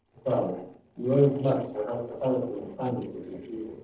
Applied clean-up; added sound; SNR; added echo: neural separator model SepFormer DNS4.